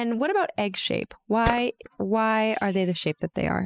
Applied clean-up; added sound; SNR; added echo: classical method spectral subtraction.